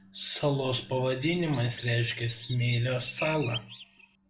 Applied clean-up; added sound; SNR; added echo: none; Chirp, tweet; 13 dB; reverberation time 0.3 s.